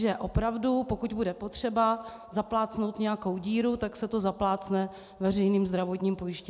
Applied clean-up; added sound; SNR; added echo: none; none; none; none.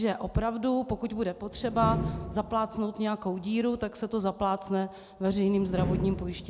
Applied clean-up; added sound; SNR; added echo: none; Slam; 8 dB; none.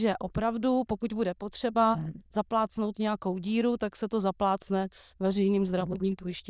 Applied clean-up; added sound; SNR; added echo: neural diffusion model UNIVERSE++.